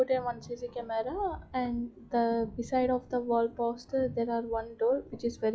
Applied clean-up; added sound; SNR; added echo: classical method log-MMSE.